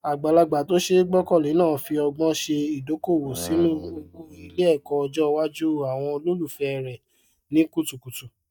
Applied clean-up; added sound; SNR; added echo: neural mask model DeepFilterNet 3.